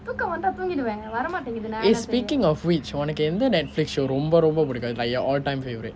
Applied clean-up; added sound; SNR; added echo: none; none; none; none.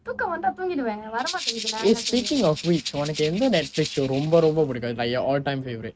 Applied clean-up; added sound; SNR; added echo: neural mask model RNNoise.